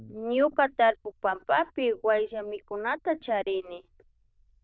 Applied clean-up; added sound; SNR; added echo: neural diffusion model UNIVERSE++.